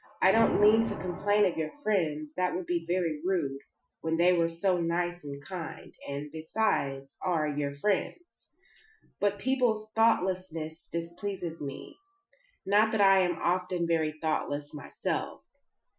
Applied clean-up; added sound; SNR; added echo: classical method Wiener filter.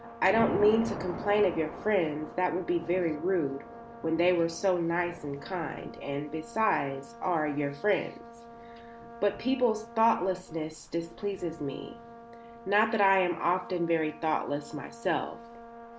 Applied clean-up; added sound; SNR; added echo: none; Brass instrument + Thunder / Rain; 14 dB; none.